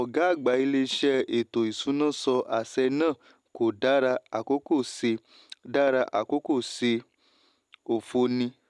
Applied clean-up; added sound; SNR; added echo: none; none; none; none.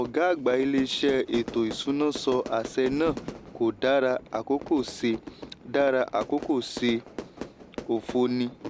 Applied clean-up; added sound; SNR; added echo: none; Fire / Fireworks; 14 dB; none.